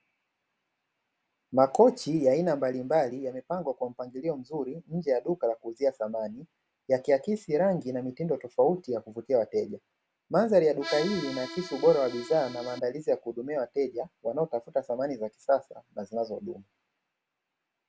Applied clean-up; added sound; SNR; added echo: none; Accordion; 10 dB; none.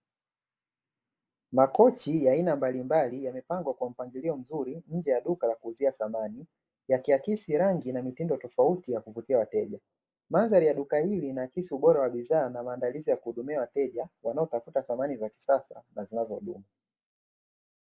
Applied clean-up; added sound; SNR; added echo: neural mask model Resemble Enhance denoiser.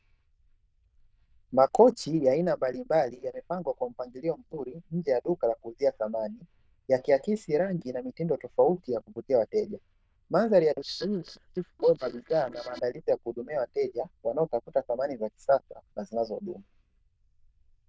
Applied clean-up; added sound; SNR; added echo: neural diffusion model UNIVERSE++.